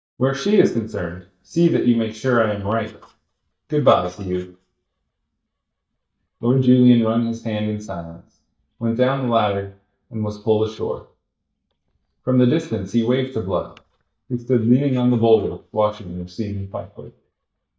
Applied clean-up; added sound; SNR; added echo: neural mask model DeepFilterNet 3.